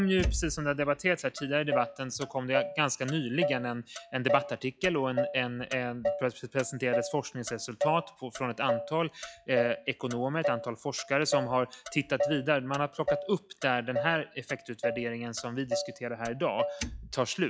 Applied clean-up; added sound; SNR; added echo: classical method log-MMSE.